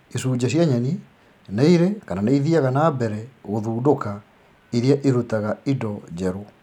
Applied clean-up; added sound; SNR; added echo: none; none; none; none.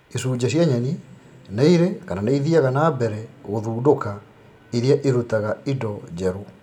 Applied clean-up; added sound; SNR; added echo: none; none; none; reverberation time 2.1 s.